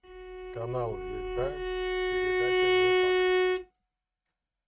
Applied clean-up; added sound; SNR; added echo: neural mask model RNNoise.